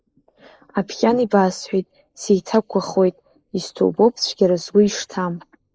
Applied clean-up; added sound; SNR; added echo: neural mask model Resemble Enhance denoiser.